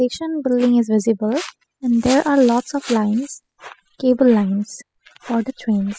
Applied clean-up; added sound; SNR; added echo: classical method spectral subtraction.